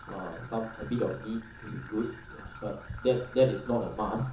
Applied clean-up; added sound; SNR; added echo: none; Trickle, dribble / Traffic noise, roadway noise; 14 dB; reverberation time 0.7 s.